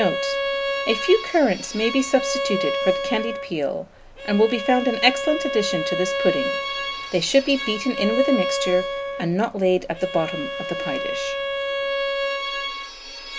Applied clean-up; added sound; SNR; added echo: none; Bowed string instrument; 3 dB; none.